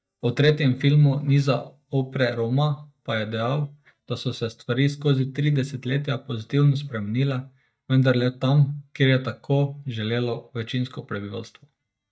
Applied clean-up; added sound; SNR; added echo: neural mask model DeepFilterNet 3.